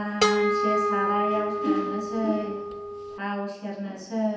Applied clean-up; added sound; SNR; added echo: none; Harp; -3 dB; reverberation time 0.9 s.